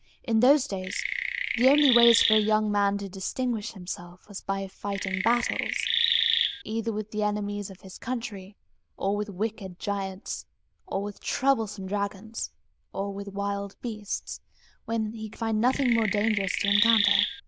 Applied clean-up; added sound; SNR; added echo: neural diffusion model UNIVERSE++.